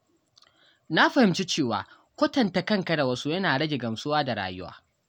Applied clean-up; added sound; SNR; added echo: none; none; none; none.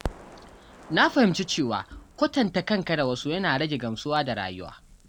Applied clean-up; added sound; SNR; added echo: none; Crackle; 17 dB; none.